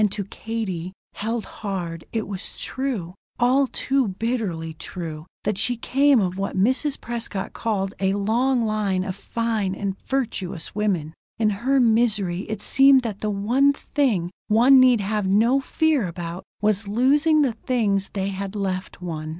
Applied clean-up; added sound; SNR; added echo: none; none; none; none.